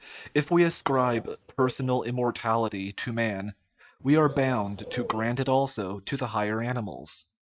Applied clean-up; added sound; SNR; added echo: neural mask model RNNoise.